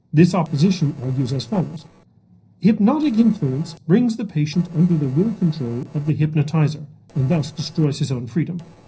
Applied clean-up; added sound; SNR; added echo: neural separator model SepFormer DNS4.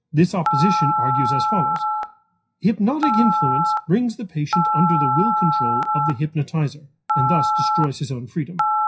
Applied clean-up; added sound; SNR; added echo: classical method WPE with log-MMSE.